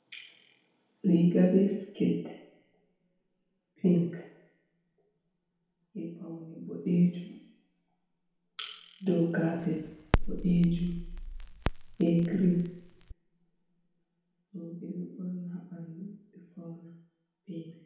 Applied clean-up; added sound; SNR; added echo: none; Crackle; 3 dB; reverberation time 1.9 s.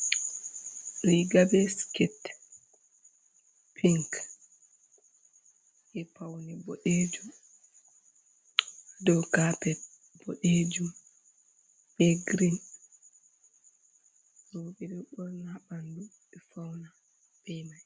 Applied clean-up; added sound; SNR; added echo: none; none; none; none.